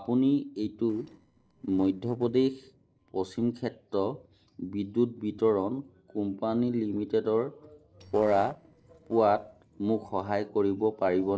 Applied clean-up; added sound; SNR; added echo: neural separator model SepFormer DNS4.